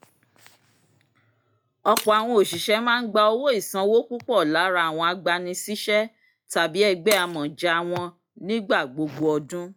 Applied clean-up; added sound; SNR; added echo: classical method log-MMSE.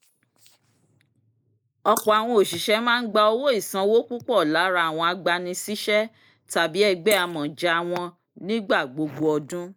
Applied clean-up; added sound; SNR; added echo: neural mask model Resemble Enhance denoiser.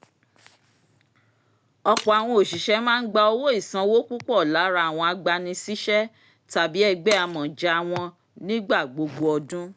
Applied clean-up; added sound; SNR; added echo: none; Shatter; 16 dB; none.